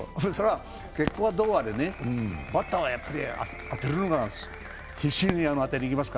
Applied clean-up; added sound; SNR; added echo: none; Applause + Fireworks; 13 dB; none.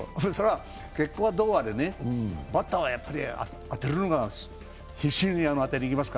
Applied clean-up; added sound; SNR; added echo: none; none; none; none.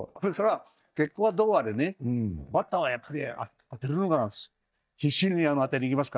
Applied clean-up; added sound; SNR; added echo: neural mask model DeepFilterNet 3.